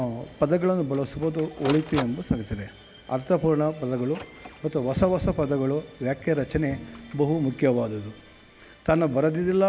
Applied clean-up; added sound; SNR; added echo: none; Printer + Bowed string instrument; 18 dB; none.